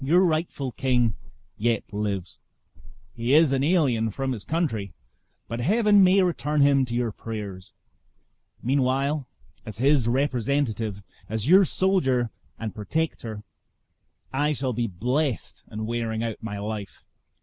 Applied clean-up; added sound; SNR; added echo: none; none; none; none.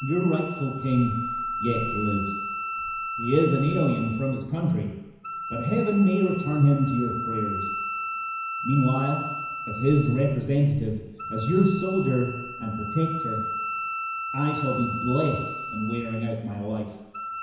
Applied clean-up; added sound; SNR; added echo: none; Wind instrument, woodwind instrument; 7 dB; reverberation time 1.0 s.